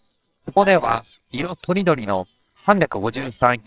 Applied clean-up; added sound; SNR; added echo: neural separator model SepFormer WHAMR!.